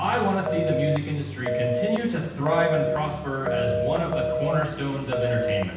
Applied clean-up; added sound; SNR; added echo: none; Telephone; 2 dB; reverberation time 0.9 s.